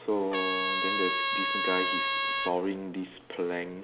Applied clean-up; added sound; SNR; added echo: none; Trumpet; -3 dB; none.